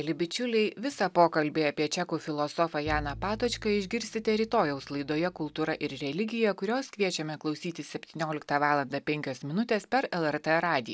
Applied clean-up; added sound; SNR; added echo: none; Bowed string instrument; 16 dB; none.